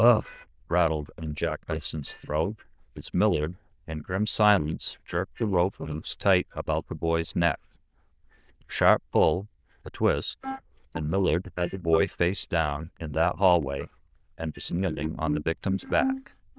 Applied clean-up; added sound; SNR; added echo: neural diffusion model UNIVERSE++.